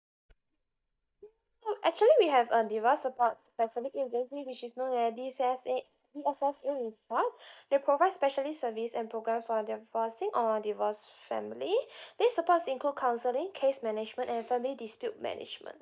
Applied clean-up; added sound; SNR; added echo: neural mask model DeepFilterNet 3.